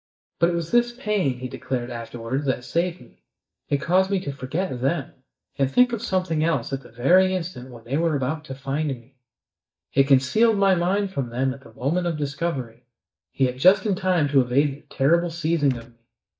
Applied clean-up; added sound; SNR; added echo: neural mask model DeepFilterNet 3.